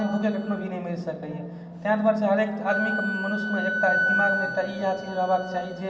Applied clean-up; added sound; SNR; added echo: none; Wind instrument, woodwind instrument; 4 dB; reverberation time 2.5 s.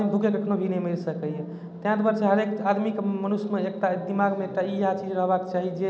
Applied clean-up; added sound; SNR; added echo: none; none; none; none.